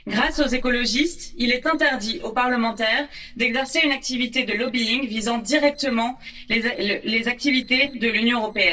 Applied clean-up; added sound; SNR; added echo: neural separator model SepFormer DNS4.